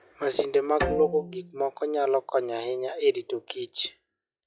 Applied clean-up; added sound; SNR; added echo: classical method log-MMSE.